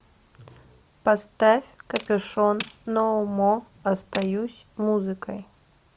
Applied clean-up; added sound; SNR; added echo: none; Tools; 17 dB; none.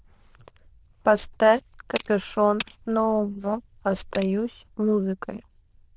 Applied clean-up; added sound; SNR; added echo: neural diffusion model UNIVERSE++.